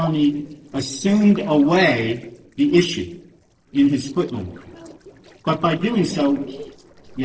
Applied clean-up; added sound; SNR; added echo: neural separator model SepFormer DNS4.